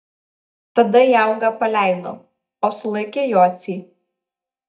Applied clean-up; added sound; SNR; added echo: neural mask model DeepFilterNet 3.